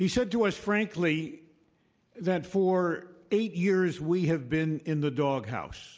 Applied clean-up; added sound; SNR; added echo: none; none; none; none.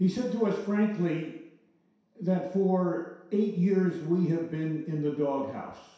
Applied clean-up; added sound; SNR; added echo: none; none; none; reverberation time 0.7 s.